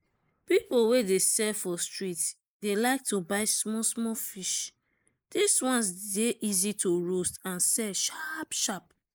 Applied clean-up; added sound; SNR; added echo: neural mask model Resemble Enhance denoiser.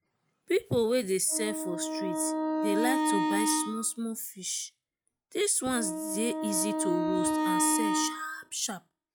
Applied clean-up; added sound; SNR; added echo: classical method log-MMSE.